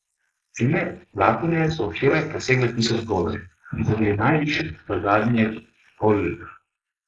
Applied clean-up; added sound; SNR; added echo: neural mask model Resemble Enhance denoiser.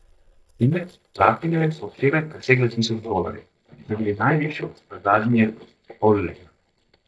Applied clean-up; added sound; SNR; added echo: neural mask model DeepFilterNet 3.